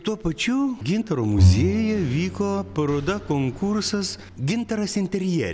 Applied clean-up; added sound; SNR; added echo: none; Bowed string instrument; 1 dB; none.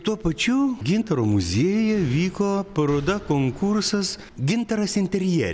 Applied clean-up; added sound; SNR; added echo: none; none; none; none.